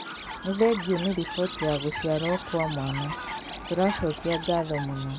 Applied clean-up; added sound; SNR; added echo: none; Chirp, tweet; 7 dB; none.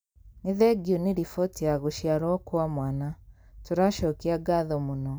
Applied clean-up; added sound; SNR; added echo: none; none; none; none.